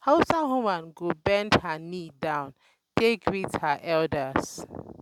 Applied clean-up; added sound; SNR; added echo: none; none; none; none.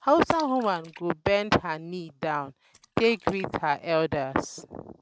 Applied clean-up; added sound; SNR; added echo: neural mask model RNNoise.